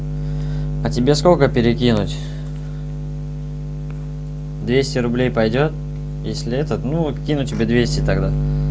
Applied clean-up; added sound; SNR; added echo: none; none; none; none.